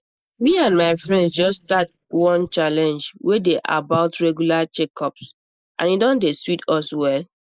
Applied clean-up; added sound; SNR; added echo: neural mask model Resemble Enhance denoiser.